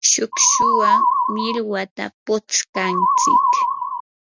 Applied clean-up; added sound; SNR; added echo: none; Musical instrument; -5 dB; none.